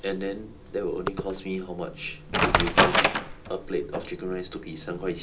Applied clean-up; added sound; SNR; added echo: none; Wood; -4 dB; reverberation time 0.2 s.